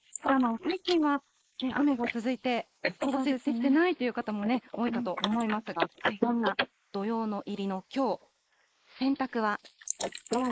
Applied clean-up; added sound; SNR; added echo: neural mask model Resemble Enhance denoiser.